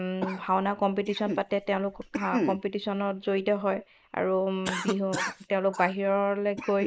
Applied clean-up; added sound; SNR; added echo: neural mask model Resemble Enhance denoiser.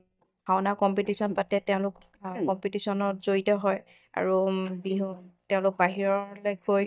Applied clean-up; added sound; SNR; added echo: neural mask model DeepFilterNet 3.